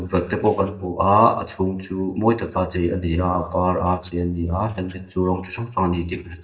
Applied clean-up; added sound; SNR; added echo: neural mask model DeepFilterNet 3.